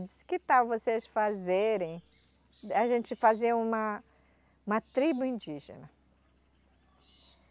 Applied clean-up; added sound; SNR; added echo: none; none; none; none.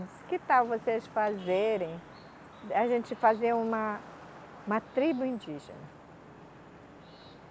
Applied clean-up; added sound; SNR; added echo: none; Traffic noise, roadway noise / Vehicle horn, car horn, honking; 18 dB; none.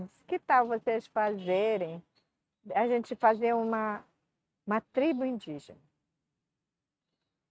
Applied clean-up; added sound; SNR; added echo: neural mask model RNNoise.